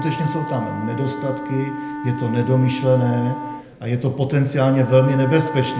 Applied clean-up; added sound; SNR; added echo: none; Wind instrument, woodwind instrument; 10 dB; reverberation time 0.8 s.